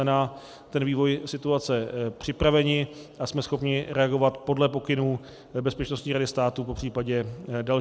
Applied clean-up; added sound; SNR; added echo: none; none; none; none.